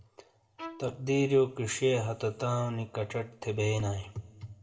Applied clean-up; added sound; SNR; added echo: none; Bowed string instrument; 19 dB; reverberation time 1.3 s.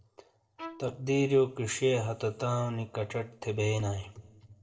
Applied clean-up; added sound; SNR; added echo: neural separator model SepFormer DNS4.